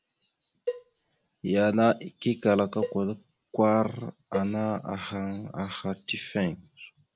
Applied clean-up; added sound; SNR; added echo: none; Cowbell; 11 dB; none.